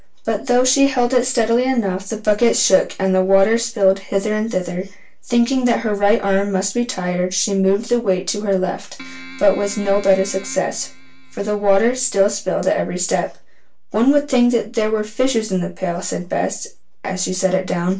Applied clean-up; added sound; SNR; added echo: none; Keyboard (musical); 20 dB; reverberation time 0.2 s.